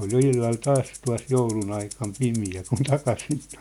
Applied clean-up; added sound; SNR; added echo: none; Rattle (instrument); 17 dB; none.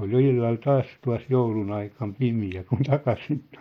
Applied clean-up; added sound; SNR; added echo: neural mask model Resemble Enhance denoiser.